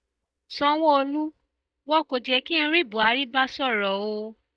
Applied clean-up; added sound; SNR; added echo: neural mask model DeepFilterNet 3.